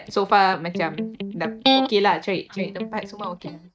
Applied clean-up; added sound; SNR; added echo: neural mask model DeepFilterNet 3.